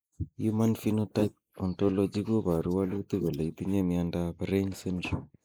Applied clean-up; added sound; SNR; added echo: neural mask model Resemble Enhance denoiser.